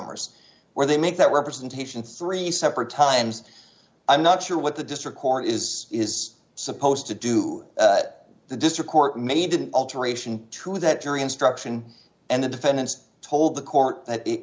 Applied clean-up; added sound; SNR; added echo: none; none; none; none.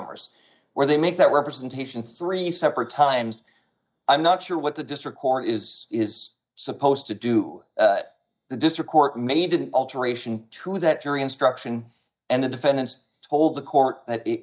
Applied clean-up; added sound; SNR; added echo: neural mask model DeepFilterNet 3.